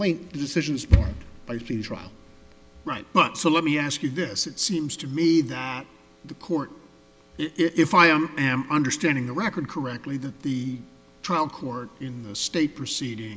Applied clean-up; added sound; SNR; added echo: none; none; none; none.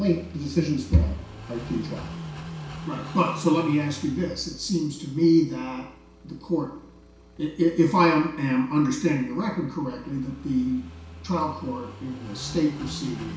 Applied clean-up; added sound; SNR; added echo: none; Car passing by / Idling; 15 dB; reverberation time 0.6 s.